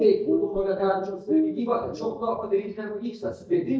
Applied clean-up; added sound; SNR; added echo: neural mask model DeepFilterNet 3.